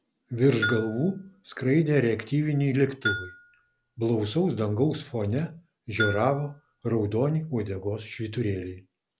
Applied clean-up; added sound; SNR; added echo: none; Bell; 11 dB; none.